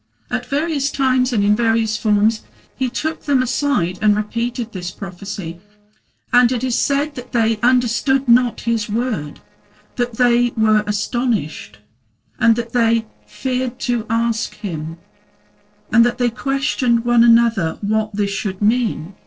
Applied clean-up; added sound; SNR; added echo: neural separator model SepFormer DNS4.